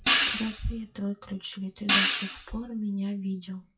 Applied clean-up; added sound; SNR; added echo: classical method WPE with log-MMSE.